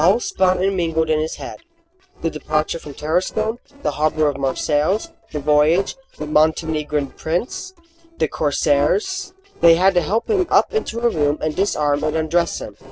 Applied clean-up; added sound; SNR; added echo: neural separator model SepFormer DNS4.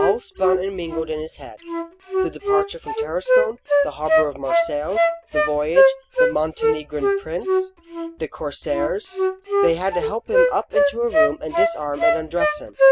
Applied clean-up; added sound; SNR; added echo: none; Wind instrument, woodwind instrument; -5 dB; none.